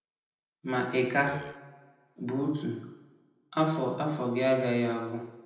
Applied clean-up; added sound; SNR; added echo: none; Burping, eructation; 14 dB; reverberation time 0.8 s.